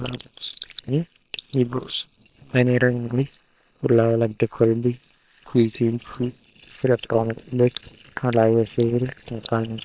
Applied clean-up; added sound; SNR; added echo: neural separator model SepFormer WHAM!.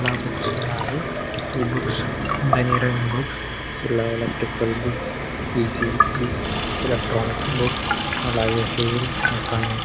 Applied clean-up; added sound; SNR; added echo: none; Sink (filling or washing) / Water tap, faucet; -1 dB; none.